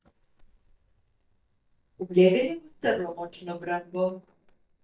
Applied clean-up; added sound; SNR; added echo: neural mask model DeepFilterNet 3.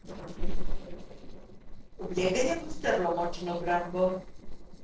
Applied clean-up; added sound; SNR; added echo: neural separator model SepFormer DNS4.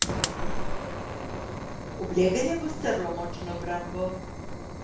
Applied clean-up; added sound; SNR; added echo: none; Fire; 1 dB; reverberation time 0.4 s.